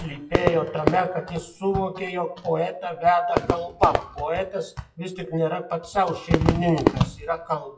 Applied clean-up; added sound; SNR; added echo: classical method WPE with log-MMSE.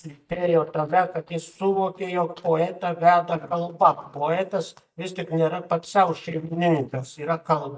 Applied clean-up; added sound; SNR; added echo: neural mask model DeepFilterNet 3.